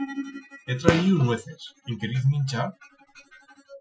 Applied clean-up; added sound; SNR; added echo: classical method Wiener filter.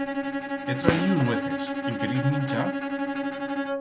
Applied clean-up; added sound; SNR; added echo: none; Gunshot, gunfire + Bowed string instrument; -1 dB; none.